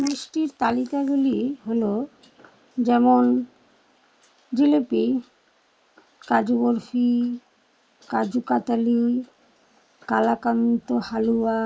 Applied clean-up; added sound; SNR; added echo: neural mask model Resemble Enhance denoiser.